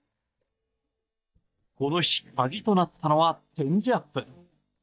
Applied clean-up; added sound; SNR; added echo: neural mask model DeepFilterNet 3.